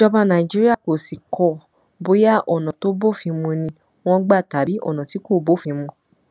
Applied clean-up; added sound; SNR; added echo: none; none; none; none.